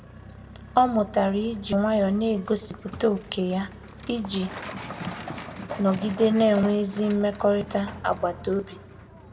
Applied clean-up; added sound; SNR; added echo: none; Truck; 14 dB; reverberation time 2.4 s.